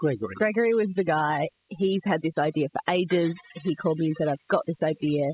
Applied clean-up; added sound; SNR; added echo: classical method spectral subtraction.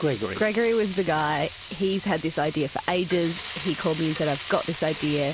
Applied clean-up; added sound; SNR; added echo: none; Frying (food); 13 dB; none.